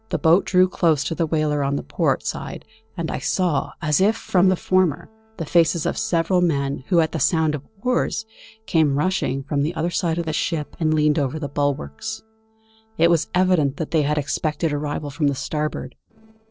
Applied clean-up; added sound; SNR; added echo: neural separator model SepFormer DNS4.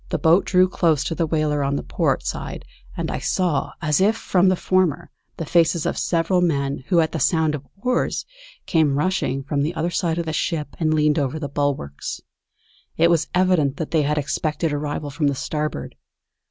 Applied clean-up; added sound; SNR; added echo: none; none; none; none.